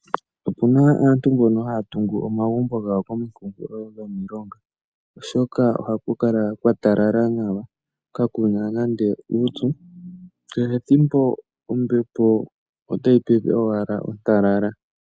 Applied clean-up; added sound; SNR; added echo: none; none; none; none.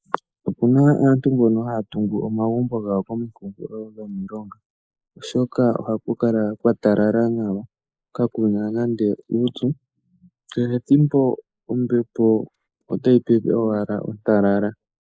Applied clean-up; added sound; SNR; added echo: neural mask model Resemble Enhance denoiser.